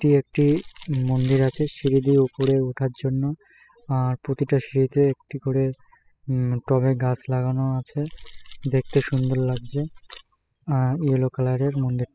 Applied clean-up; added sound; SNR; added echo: classical method spectral subtraction.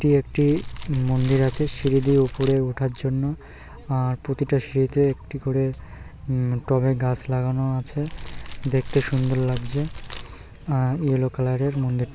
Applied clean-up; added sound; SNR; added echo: none; Fire; 10 dB; none.